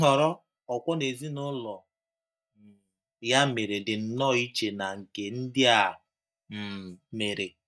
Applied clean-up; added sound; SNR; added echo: neural mask model DeepFilterNet 3.